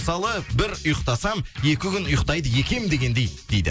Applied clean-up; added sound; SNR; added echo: none; none; none; none.